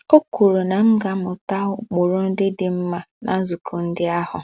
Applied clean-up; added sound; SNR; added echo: none; none; none; none.